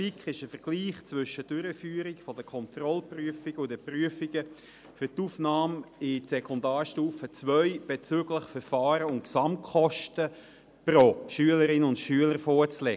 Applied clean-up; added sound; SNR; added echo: none; none; none; none.